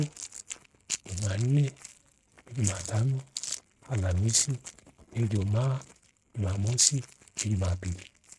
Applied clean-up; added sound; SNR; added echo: neural mask model RNNoise.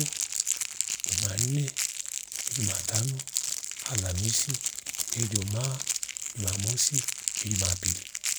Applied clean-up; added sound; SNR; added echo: none; Crackle; -2 dB; none.